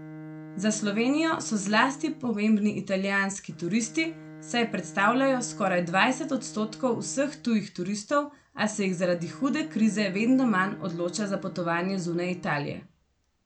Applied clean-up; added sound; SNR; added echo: none; Bowed string instrument; 17 dB; none.